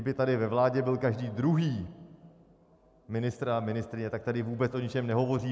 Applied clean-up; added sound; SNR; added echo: none; none; none; none.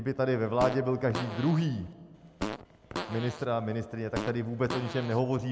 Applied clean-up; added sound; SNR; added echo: none; Fart; 9 dB; none.